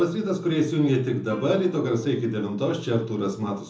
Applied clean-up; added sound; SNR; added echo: none; Plucked string instrument; 19 dB; reverberation time 0.6 s.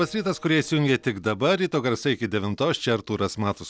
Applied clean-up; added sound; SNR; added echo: none; none; none; none.